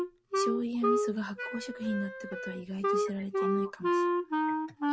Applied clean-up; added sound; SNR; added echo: none; Wind instrument, woodwind instrument; -5 dB; none.